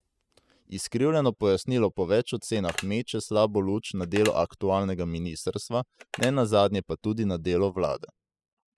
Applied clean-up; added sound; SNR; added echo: classical method spectral subtraction.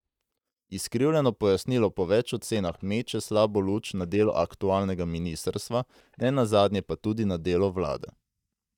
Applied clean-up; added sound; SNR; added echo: neural mask model DeepFilterNet 3.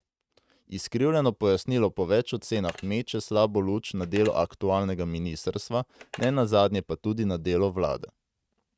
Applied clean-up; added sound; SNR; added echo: neural mask model RNNoise.